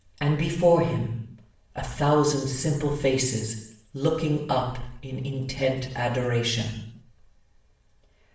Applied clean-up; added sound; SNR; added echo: none; none; none; reverberation time 0.7 s.